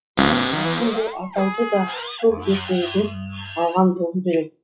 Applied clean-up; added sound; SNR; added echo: classical method log-MMSE.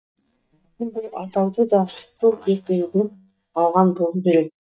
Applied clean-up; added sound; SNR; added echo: neural mask model DeepFilterNet 3.